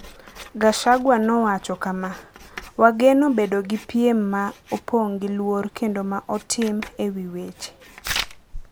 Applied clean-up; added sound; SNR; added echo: none; Writing; 16 dB; none.